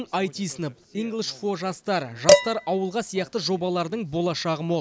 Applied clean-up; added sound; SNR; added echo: none; Dishes, pots, and pans; -2 dB; none.